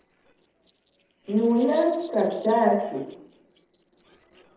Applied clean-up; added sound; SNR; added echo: neural separator model SepFormer DNS4.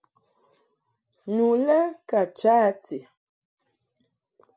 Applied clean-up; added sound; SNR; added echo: none; none; none; none.